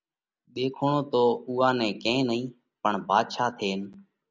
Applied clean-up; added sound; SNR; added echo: none; none; none; none.